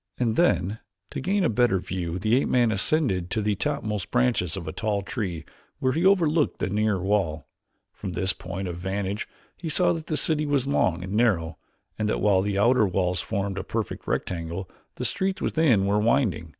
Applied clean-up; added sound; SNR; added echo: none; none; none; none.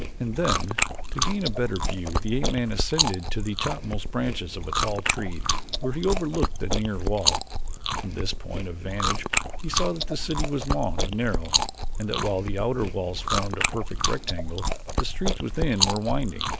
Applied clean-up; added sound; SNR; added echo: none; Chewing, mastication; -3 dB; none.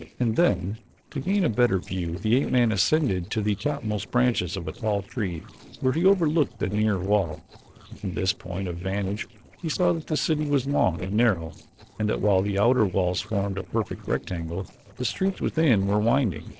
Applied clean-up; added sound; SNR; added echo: neural separator model SepFormer DNS4.